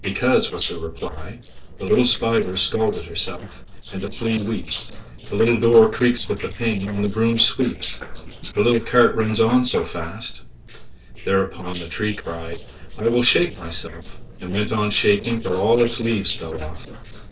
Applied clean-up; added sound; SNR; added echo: neural separator model SepFormer DNS4.